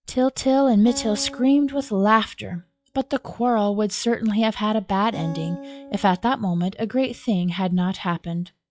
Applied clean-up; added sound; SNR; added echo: classical method log-MMSE.